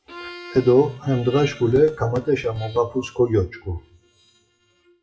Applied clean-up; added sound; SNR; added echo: classical method WPE with log-MMSE.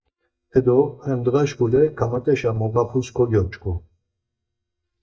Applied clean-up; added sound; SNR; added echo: neural mask model DeepFilterNet 3.